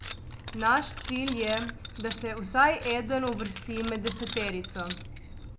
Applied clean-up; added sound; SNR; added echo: none; Keys jangling; 1 dB; none.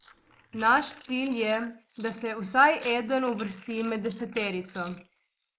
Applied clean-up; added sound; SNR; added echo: neural mask model Resemble Enhance denoiser.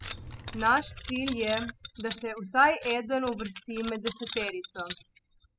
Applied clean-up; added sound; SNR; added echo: classical method spectral subtraction.